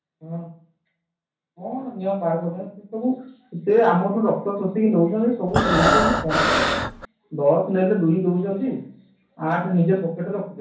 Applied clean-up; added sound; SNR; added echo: none; Breathing; -3 dB; reverberation time 0.6 s.